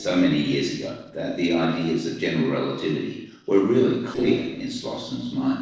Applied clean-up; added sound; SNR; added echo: neural separator model SepFormer DNS4.